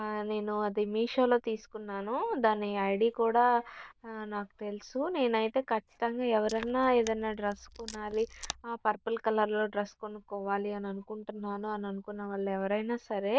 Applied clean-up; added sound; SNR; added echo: neural diffusion model UNIVERSE++.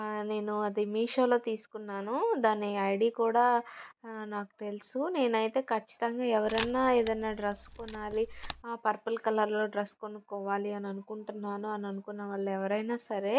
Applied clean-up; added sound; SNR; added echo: none; Camera; 10 dB; none.